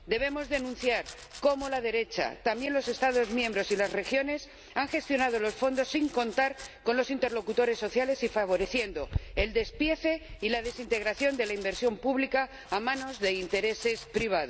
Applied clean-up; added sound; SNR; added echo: none; Domestic sounds, home sounds; 15 dB; none.